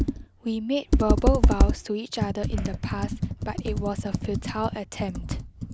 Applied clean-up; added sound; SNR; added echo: none; Computer keyboard; -5 dB; none.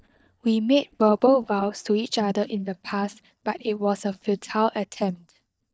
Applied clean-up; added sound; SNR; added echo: neural mask model DeepFilterNet 3.